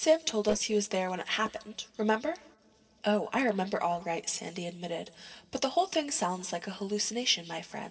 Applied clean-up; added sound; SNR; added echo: neural separator model SepFormer DNS4.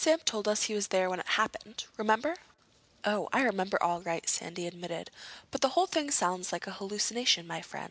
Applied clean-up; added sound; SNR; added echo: none; none; none; none.